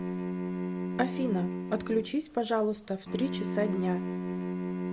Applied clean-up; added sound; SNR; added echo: none; Bowed string instrument; 2 dB; none.